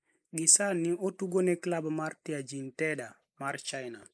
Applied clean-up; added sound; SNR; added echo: neural mask model Resemble Enhance denoiser.